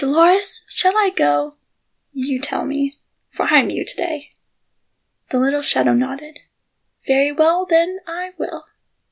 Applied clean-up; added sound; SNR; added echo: none; none; none; none.